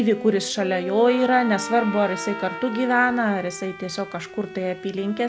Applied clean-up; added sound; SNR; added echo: none; Trumpet + Bowed string instrument; 12 dB; none.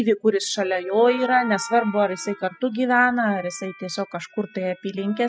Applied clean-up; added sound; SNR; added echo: classical method spectral subtraction.